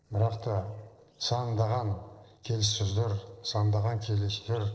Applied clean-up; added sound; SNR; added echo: neural separator model SepFormer DNS4.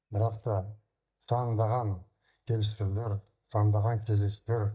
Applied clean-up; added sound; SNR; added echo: neural mask model DeepFilterNet 3.